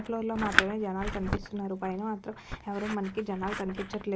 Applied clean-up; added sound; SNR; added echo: none; Scissors; 2 dB; none.